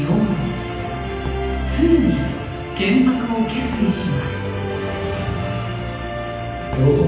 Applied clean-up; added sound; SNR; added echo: none; Drawer open or close; 19 dB; reverberation time 0.9 s.